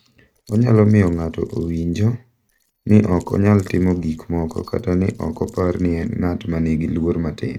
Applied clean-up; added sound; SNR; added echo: neural mask model RNNoise.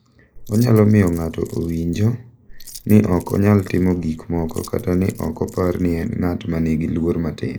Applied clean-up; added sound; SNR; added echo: neural mask model Resemble Enhance denoiser.